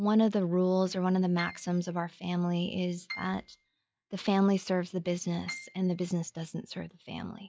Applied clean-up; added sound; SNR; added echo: classical method log-MMSE.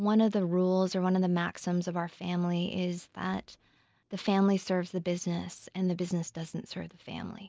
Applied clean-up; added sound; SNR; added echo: none; none; none; none.